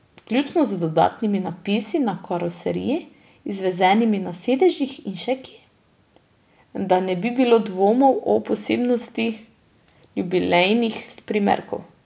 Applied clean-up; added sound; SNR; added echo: none; none; none; none.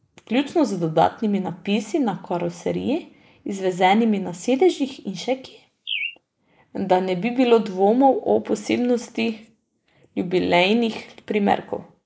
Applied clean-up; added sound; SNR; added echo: neural mask model Resemble Enhance denoiser.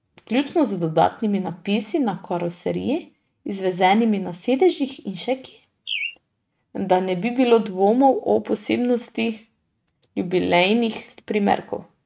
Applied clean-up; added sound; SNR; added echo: neural mask model RNNoise.